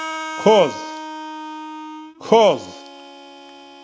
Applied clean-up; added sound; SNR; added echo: none; Harmonica; 12 dB; none.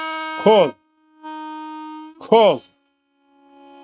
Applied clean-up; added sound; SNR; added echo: neural mask model RNNoise.